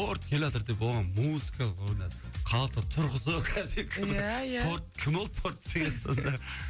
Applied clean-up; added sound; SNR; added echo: none; none; none; none.